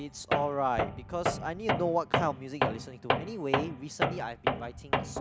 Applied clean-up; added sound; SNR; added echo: none; Tools; -2 dB; none.